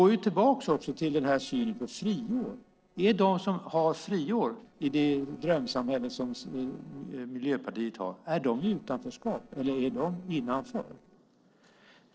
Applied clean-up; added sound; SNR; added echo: neural separator model SepFormer DNS4.